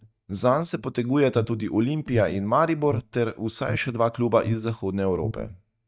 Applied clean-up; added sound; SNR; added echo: neural mask model DeepFilterNet 3.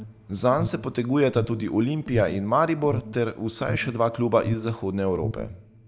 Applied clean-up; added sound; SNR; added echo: none; Alarm; 10 dB; none.